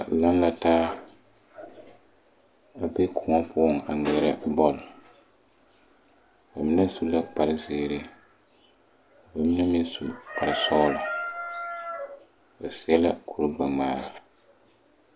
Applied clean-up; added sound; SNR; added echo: none; none; none; none.